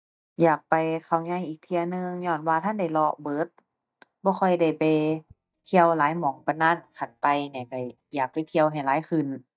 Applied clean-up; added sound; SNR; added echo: neural mask model DeepFilterNet 3.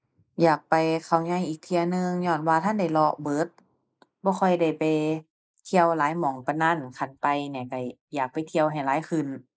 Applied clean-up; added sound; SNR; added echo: neural mask model Resemble Enhance denoiser.